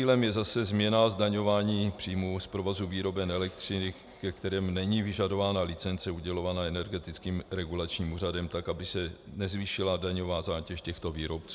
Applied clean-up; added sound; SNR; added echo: none; none; none; none.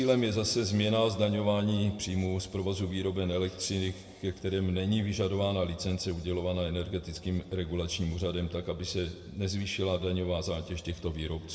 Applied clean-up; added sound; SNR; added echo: none; none; none; reverberation time 1.1 s.